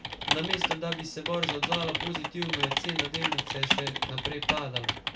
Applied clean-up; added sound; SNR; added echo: none; Typing; -4 dB; reverberation time 0.3 s.